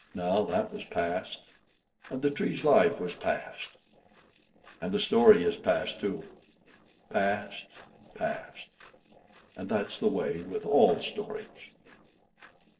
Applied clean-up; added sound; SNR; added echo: neural separator model SepFormer DNS4.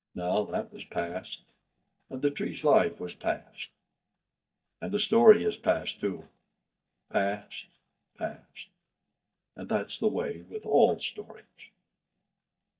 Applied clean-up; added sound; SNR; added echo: neural mask model DeepFilterNet 3.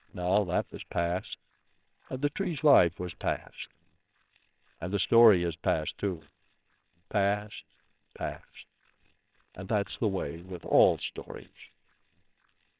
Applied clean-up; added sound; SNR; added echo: neural separator model SepFormer WHAMR!.